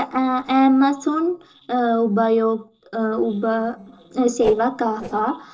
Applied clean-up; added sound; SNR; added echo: neural separator model SepFormer DNS4.